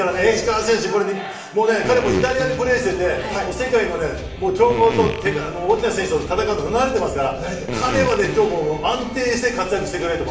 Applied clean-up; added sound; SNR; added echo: none; Fart; 10 dB; reverberation time 0.6 s.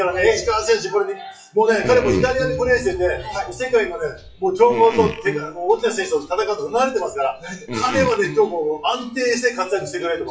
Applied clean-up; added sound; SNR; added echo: classical method WPE with log-MMSE.